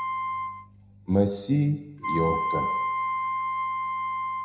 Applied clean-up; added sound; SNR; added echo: none; Wind instrument, woodwind instrument; 0 dB; reverberation time 0.8 s.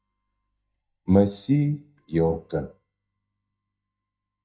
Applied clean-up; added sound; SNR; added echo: neural mask model DeepFilterNet 3.